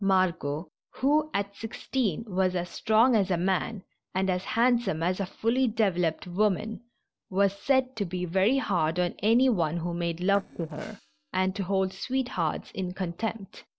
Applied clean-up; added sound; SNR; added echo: neural separator model SepFormer DNS4.